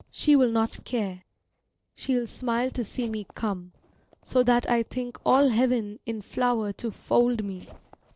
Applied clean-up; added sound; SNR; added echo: neural separator model SepFormer DNS4.